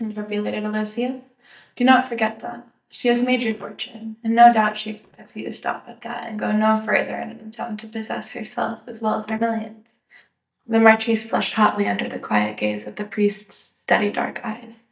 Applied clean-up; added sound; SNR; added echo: neural mask model DeepFilterNet 3.